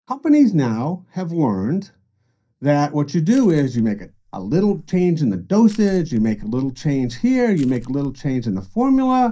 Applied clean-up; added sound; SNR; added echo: neural mask model DeepFilterNet 3.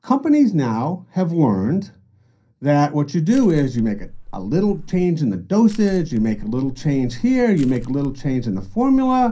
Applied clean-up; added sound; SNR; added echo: none; Crushing; 13 dB; reverberation time 0.3 s.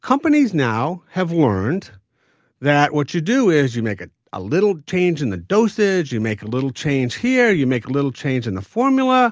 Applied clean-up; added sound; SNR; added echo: none; none; none; none.